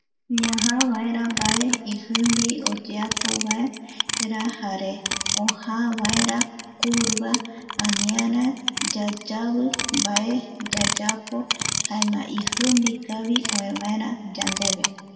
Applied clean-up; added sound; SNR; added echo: none; Clock; 2 dB; reverberation time 1.8 s.